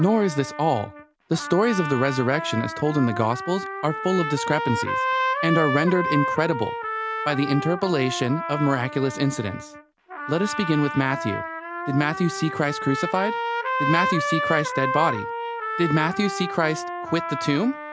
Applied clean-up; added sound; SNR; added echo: none; Trumpet; 4 dB; none.